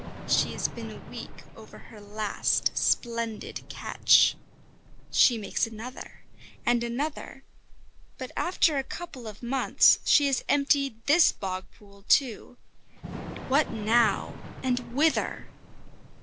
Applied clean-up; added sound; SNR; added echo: none; Thunder / Rain; 12 dB; none.